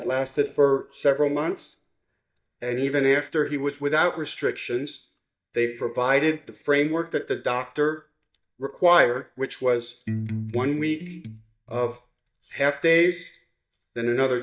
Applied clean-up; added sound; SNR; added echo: neural mask model DeepFilterNet 3.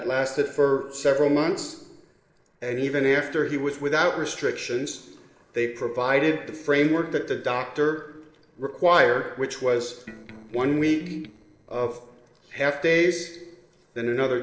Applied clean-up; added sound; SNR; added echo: neural separator model SepFormer DNS4.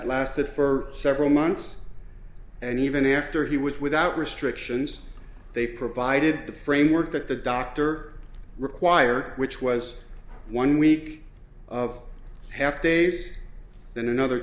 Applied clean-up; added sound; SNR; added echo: none; none; none; none.